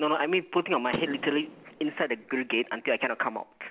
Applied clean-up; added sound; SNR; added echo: none; Door / Car; 15 dB; none.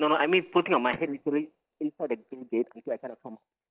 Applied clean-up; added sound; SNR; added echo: neural mask model DeepFilterNet 3.